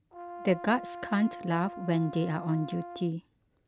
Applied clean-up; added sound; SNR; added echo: none; Brass instrument; 13 dB; none.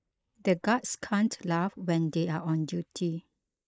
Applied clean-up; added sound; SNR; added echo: neural mask model Resemble Enhance denoiser.